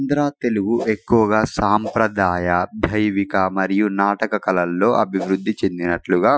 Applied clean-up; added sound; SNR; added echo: classical method Wiener filter.